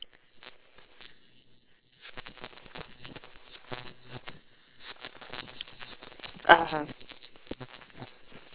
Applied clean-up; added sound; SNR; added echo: neural separator model SepFormer WHAM!.